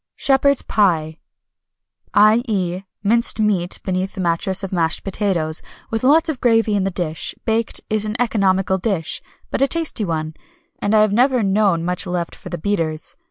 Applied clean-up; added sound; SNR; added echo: none; none; none; none.